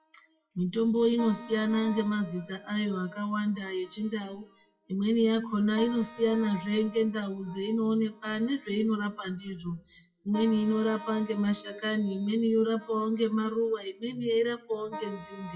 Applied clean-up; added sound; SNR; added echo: classical method WPE with log-MMSE.